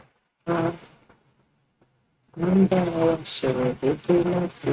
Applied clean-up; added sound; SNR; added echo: neural mask model RNNoise.